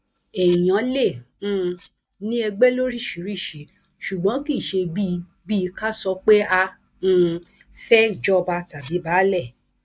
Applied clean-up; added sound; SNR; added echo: neural mask model DeepFilterNet 3.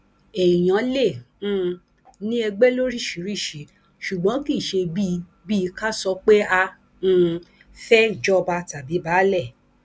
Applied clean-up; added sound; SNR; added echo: none; none; none; none.